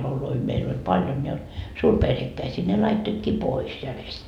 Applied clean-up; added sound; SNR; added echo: none; none; none; none.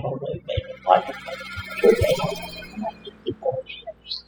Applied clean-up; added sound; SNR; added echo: classical method spectral subtraction.